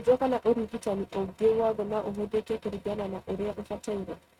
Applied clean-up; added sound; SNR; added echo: neural mask model RNNoise.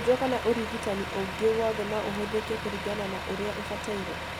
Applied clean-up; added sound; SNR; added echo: none; Truck; 5 dB; none.